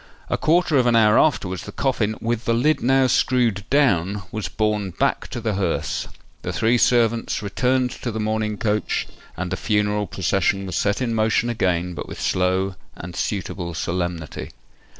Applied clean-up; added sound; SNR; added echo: neural separator model SepFormer DNS4.